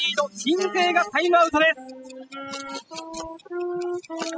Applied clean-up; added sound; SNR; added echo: classical method spectral subtraction.